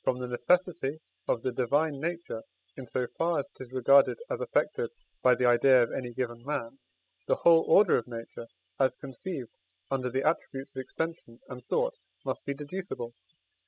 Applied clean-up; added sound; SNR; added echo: classical method spectral subtraction.